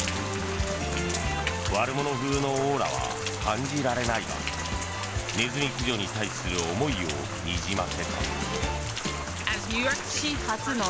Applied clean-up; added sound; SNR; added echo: none; Rain; 6 dB; none.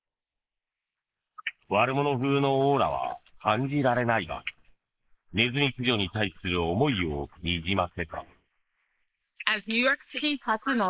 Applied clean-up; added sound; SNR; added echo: neural mask model Resemble Enhance denoiser.